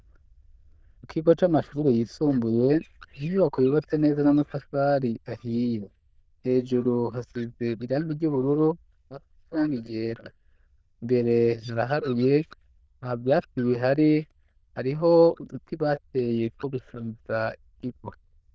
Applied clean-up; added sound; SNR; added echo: neural diffusion model UNIVERSE++.